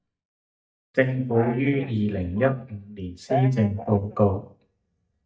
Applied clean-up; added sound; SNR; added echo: neural mask model DeepFilterNet 3.